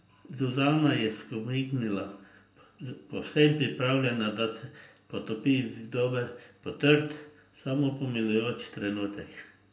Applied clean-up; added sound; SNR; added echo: none; none; none; reverberation time 0.2 s.